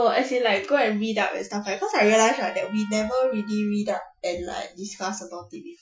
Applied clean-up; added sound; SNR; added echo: classical method Wiener filter.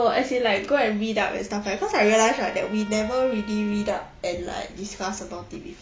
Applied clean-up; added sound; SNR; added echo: none; Trumpet; 20 dB; none.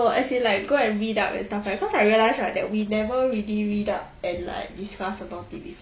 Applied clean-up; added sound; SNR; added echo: none; none; none; none.